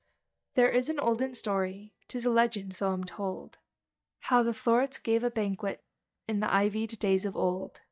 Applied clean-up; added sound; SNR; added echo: neural mask model DeepFilterNet 3.